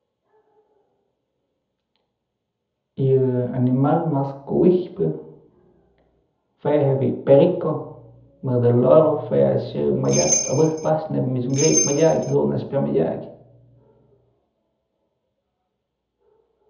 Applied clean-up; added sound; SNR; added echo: none; Bell; 3 dB; reverberation time 0.7 s.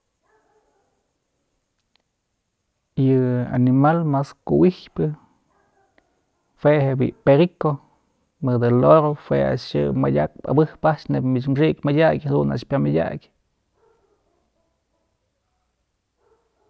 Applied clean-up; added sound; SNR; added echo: none; none; none; none.